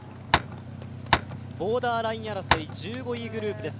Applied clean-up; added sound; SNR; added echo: none; Tap; -5 dB; none.